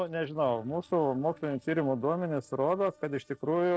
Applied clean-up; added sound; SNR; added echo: neural separator model SepFormer DNS4.